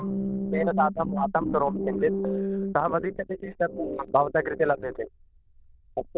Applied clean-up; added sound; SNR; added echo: neural diffusion model UNIVERSE++.